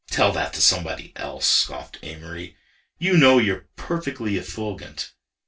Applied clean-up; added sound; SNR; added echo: none; none; none; reverberation time 0.2 s.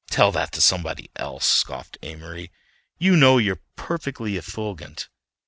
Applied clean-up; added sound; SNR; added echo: none; none; none; none.